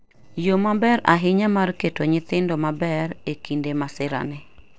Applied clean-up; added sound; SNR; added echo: neural separator model SepFormer DNS4.